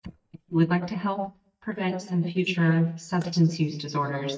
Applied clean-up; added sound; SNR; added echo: neural mask model DeepFilterNet 3.